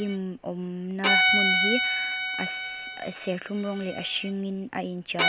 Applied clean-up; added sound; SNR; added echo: none; Bowed string instrument; -3 dB; none.